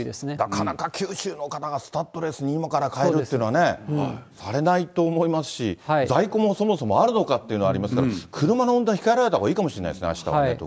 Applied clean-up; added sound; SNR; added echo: none; none; none; none.